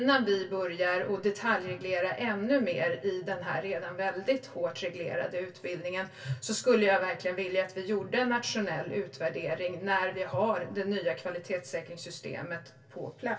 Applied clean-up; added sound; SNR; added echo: none; none; none; reverberation time 0.2 s.